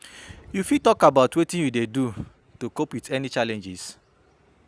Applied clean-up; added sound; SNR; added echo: none; none; none; none.